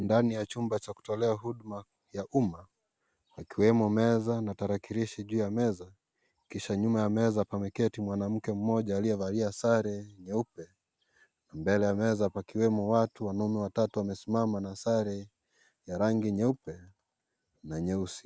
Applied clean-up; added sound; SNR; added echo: none; none; none; none.